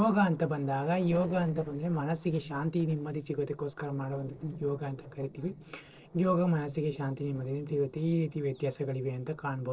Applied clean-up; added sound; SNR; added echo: neural separator model SepFormer DNS4.